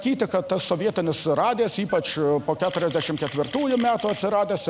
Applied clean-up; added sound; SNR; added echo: none; Camera; 16 dB; none.